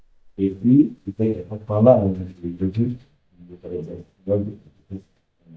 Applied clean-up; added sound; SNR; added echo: neural mask model DeepFilterNet 3.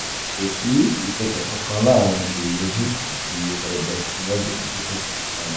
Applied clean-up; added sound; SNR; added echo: none; Water; 4 dB; reverberation time 0.7 s.